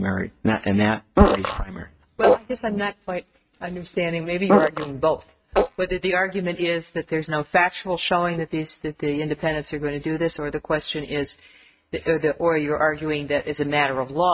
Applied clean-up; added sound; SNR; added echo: neural mask model RNNoise.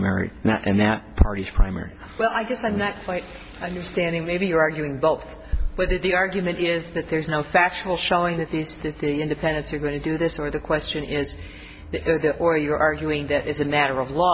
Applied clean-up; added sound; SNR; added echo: none; none; none; none.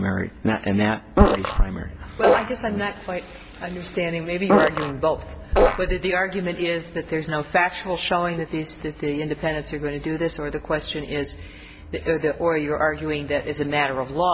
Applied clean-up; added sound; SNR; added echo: none; Fart; -2 dB; none.